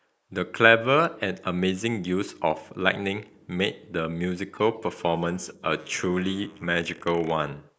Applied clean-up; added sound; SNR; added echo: neural mask model Resemble Enhance denoiser.